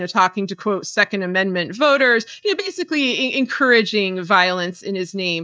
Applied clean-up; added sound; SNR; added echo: neural mask model DeepFilterNet 3.